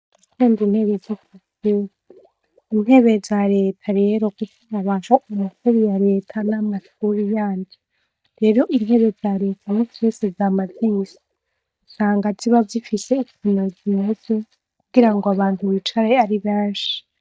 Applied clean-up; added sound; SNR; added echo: neural mask model DeepFilterNet 3.